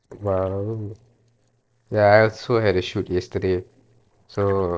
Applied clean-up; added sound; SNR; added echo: neural separator model SepFormer DNS4.